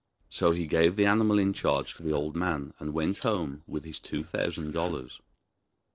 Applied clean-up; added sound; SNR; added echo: neural separator model SepFormer DNS4.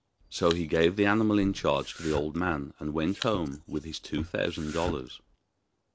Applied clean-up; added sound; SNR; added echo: none; Domestic sounds, home sounds + Walk, footsteps; 14 dB; none.